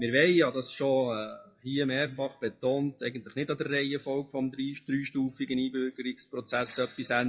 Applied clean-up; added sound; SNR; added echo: classical method WPE with log-MMSE.